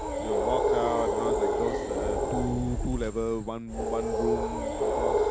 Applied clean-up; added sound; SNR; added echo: none; Animal; -4 dB; none.